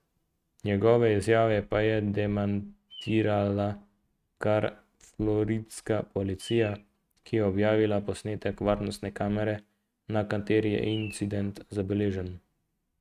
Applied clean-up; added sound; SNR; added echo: neural mask model RNNoise.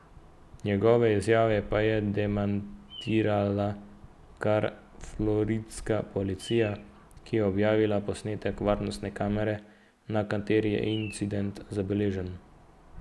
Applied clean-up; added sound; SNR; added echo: none; Bird vocalization, bird call, bird song; 17 dB; none.